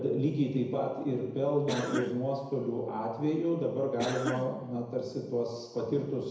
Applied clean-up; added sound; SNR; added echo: none; Cough; 8 dB; reverberation time 1.0 s.